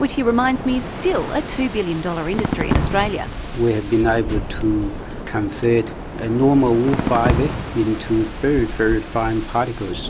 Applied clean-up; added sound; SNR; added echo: none; Waves, surf + Fireworks; 6 dB; none.